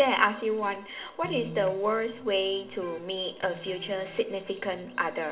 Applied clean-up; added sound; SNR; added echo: none; Electric guitar; 17 dB; reverberation time 0.4 s.